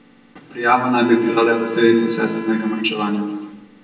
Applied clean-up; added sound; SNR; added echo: none; Wind instrument, woodwind instrument; 12 dB; reverberation time 1.0 s.